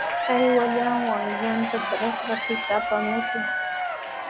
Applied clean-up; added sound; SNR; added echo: none; Applause / Crowd / Cheering; 1 dB; none.